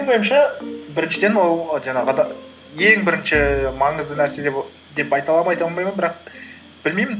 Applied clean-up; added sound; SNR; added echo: none; none; none; none.